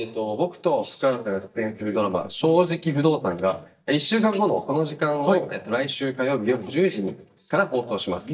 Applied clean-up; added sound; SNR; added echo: neural mask model DeepFilterNet 3.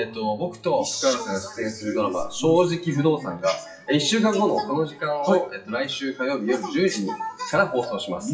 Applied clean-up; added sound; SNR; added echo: classical method WPE with log-MMSE.